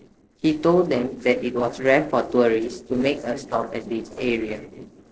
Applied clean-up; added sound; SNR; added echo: neural separator model SepFormer DNS4.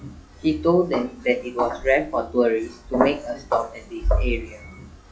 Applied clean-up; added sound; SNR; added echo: classical method log-MMSE.